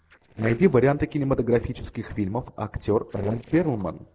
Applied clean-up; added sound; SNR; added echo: neural separator model SepFormer DNS4.